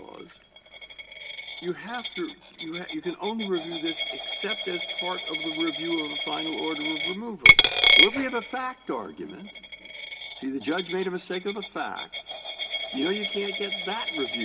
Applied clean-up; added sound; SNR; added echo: none; Coin (dropping); -5 dB; reverberation time 0.3 s.